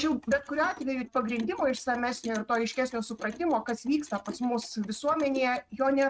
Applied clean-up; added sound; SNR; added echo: neural mask model RNNoise.